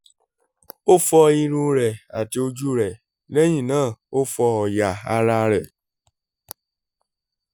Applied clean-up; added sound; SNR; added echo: none; none; none; none.